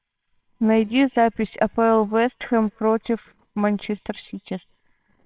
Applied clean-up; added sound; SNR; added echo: neural separator model SepFormer WHAMR!.